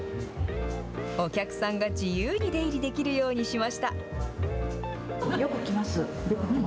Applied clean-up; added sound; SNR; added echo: none; none; none; none.